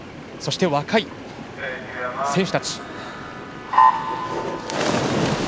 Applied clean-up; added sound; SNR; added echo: none; Trumpet + Breathing; 18 dB; none.